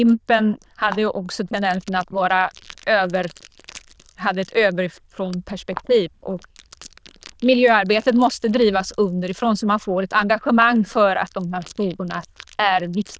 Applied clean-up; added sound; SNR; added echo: neural diffusion model UNIVERSE++.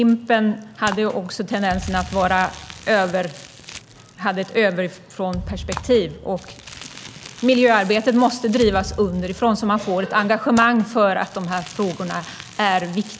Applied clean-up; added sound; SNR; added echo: none; Thump, thud + Crumpling, crinkling; 16 dB; none.